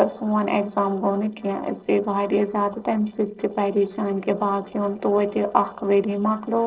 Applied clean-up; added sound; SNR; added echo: neural separator model SepFormer DNS4.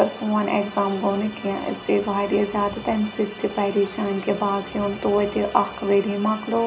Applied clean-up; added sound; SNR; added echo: none; Musical instrument; 19 dB; reverberation time 0.4 s.